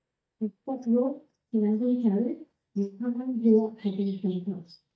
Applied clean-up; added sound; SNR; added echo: neural mask model DeepFilterNet 3.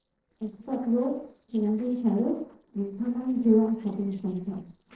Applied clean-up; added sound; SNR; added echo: neural separator model SepFormer DNS4.